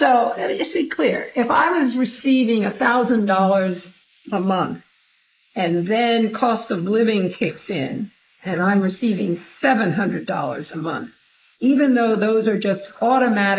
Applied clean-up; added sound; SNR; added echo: neural mask model Resemble Enhance denoiser.